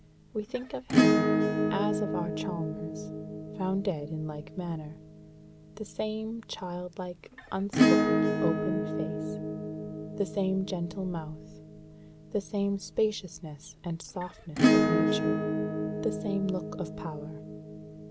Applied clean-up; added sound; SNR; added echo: none; Acoustic guitar / Strum; -4 dB; none.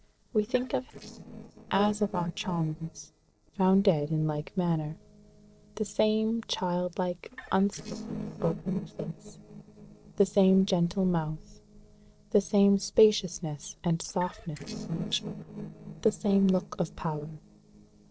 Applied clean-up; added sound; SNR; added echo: neural separator model SepFormer DNS4.